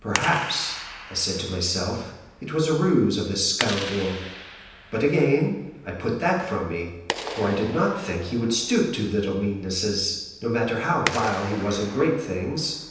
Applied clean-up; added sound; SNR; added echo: none; Clapping; 11 dB; reverberation time 0.9 s.